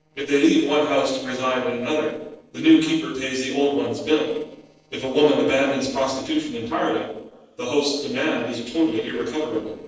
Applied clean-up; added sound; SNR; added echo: neural separator model SepFormer DNS4.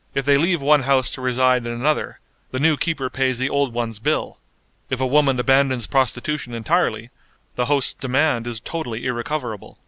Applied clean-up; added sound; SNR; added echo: none; none; none; none.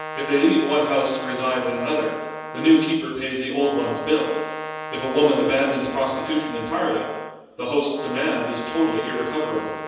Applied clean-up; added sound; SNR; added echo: none; Brass instrument; 10 dB; reverberation time 1.1 s.